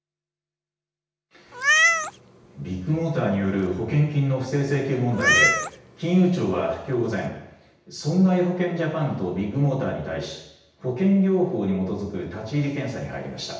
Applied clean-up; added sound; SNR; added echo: none; Meow; 0 dB; reverberation time 0.9 s.